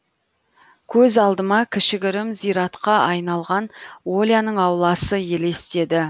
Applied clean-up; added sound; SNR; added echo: none; none; none; none.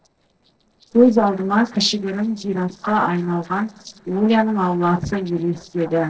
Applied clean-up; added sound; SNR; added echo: neural separator model SepFormer DNS4.